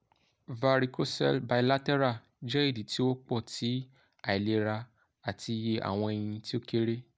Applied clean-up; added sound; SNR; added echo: none; none; none; none.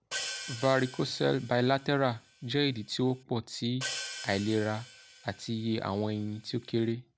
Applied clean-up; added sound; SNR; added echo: none; Hi-hat; 13 dB; none.